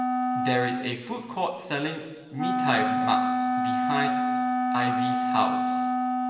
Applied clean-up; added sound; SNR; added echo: none; Wind instrument, woodwind instrument; -4 dB; reverberation time 1.4 s.